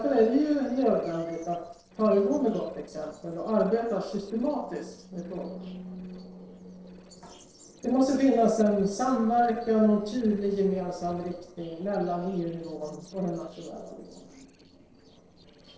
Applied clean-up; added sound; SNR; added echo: neural separator model SepFormer DNS4.